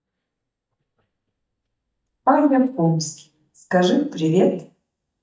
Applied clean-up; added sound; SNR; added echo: neural mask model DeepFilterNet 3.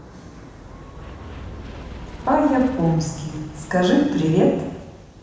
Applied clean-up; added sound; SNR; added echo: none; Aircraft; 15 dB; reverberation time 1.1 s.